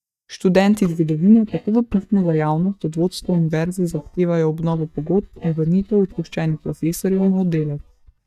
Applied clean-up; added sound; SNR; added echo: neural mask model DeepFilterNet 3.